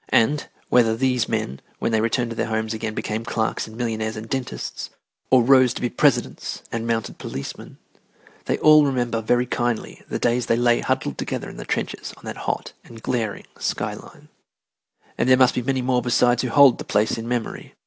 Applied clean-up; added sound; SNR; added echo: none; none; none; none.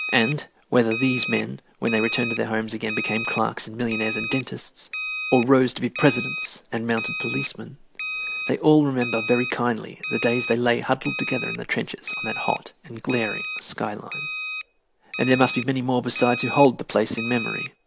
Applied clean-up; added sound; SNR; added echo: none; Alarm; 4 dB; none.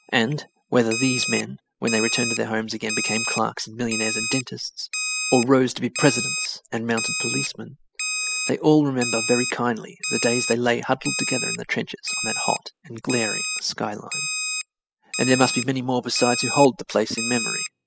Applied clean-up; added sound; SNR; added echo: classical method spectral subtraction.